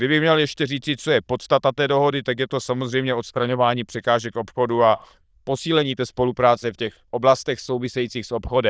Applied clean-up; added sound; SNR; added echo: neural diffusion model UNIVERSE++.